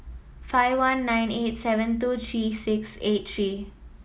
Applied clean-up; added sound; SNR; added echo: none; none; none; none.